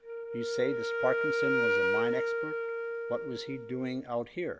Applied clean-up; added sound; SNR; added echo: none; Wind instrument, woodwind instrument; -4 dB; none.